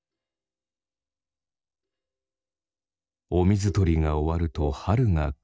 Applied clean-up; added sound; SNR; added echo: neural mask model DeepFilterNet 3.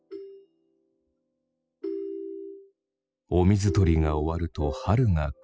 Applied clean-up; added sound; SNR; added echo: classical method spectral subtraction.